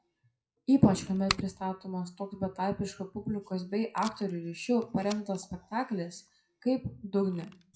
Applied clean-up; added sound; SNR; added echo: classical method WPE with log-MMSE.